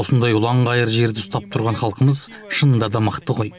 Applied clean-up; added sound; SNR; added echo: none; none; none; none.